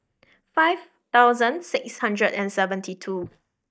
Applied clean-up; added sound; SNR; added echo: neural mask model DeepFilterNet 3.